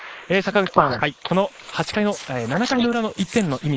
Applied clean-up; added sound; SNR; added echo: neural mask model Resemble Enhance denoiser.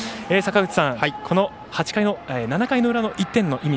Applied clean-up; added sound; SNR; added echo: none; none; none; none.